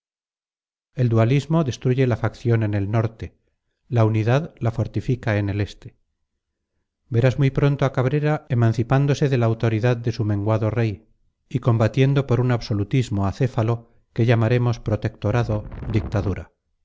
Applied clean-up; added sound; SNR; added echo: none; Wind; 10 dB; none.